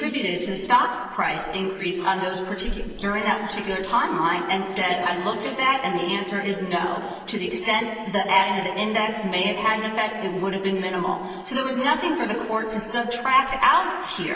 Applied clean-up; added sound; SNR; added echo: neural separator model SepFormer DNS4.